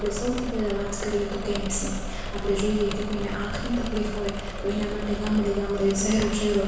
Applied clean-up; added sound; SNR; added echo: none; Engine / Mechanisms; 5 dB; reverberation time 1.1 s.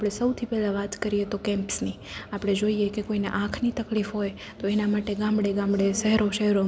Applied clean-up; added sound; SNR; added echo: none; none; none; none.